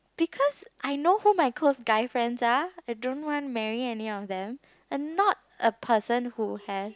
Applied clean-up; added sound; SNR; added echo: none; none; none; none.